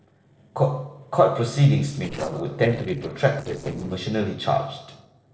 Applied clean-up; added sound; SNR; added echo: neural separator model SepFormer DNS4.